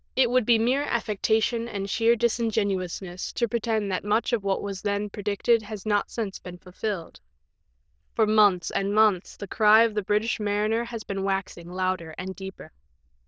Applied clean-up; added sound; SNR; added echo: neural diffusion model UNIVERSE++.